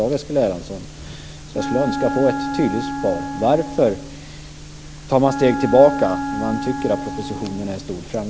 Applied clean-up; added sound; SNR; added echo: none; Wind instrument, woodwind instrument; 7 dB; none.